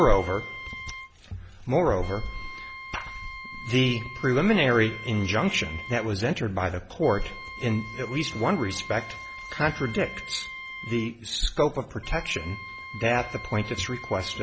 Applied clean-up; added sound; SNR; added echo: none; Wind instrument, woodwind instrument; 13 dB; none.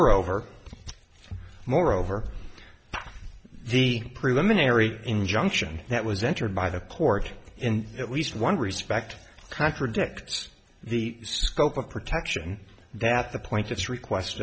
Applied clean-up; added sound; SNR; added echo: none; none; none; none.